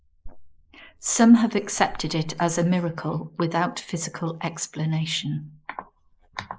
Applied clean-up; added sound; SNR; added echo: neural mask model Resemble Enhance denoiser.